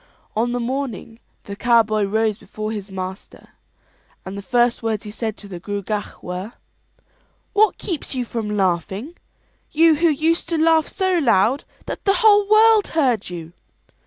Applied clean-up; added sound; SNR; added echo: none; none; none; none.